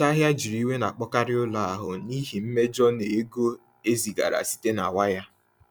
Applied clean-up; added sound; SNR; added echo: none; none; none; none.